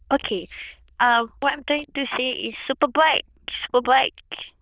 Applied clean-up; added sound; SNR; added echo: neural diffusion model UNIVERSE++.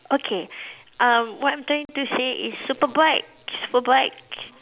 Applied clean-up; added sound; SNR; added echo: none; none; none; none.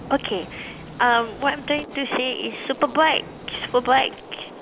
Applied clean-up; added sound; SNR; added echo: none; Gunshot, gunfire; 15 dB; none.